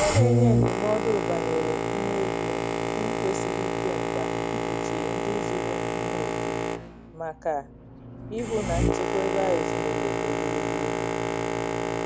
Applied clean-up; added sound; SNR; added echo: none; Boat, Water vehicle; -5 dB; none.